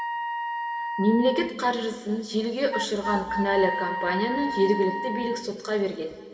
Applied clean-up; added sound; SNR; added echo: none; Wind instrument, woodwind instrument; 6 dB; reverberation time 2.2 s.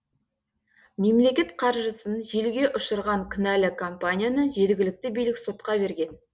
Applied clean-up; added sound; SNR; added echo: none; none; none; none.